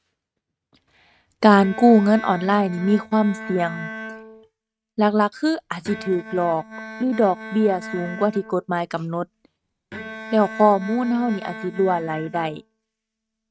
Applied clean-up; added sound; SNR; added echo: neural mask model RNNoise.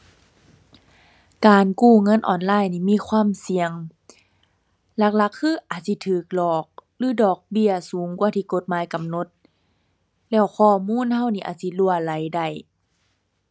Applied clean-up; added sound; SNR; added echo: none; none; none; none.